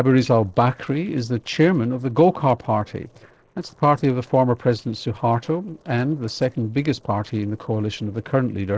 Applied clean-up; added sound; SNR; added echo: neural separator model SepFormer DNS4.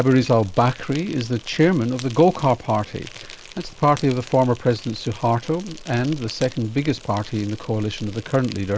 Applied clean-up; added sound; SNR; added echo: none; Shatter + Insect; 18 dB; none.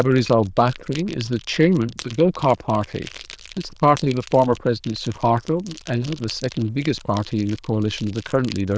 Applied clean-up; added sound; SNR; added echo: neural diffusion model UNIVERSE++.